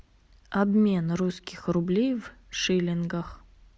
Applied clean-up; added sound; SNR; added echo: none; none; none; none.